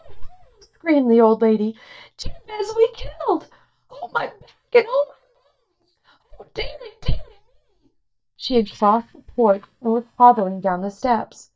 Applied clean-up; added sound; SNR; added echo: neural mask model DeepFilterNet 3.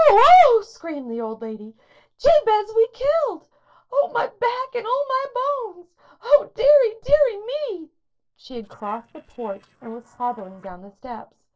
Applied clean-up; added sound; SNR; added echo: neural separator model SepFormer DNS4.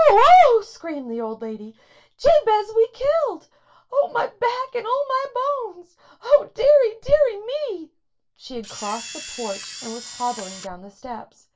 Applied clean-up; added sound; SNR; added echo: none; Camera; 14 dB; reverberation time 0.2 s.